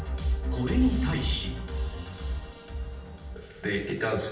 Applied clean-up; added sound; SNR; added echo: none; none; none; reverberation time 0.7 s.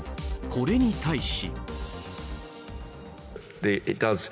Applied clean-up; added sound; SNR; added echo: none; none; none; none.